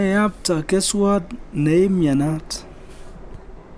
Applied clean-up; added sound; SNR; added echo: none; Subway, metro, underground; 16 dB; none.